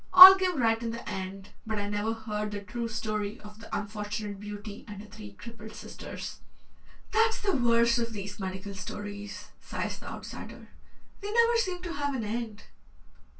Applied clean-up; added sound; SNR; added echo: none; none; none; reverberation time 0.1 s.